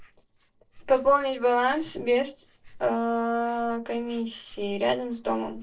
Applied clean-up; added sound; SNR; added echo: neural separator model SepFormer DNS4.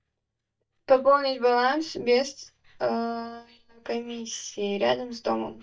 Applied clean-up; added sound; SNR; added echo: neural mask model DeepFilterNet 3.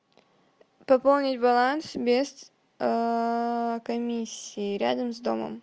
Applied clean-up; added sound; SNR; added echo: none; none; none; none.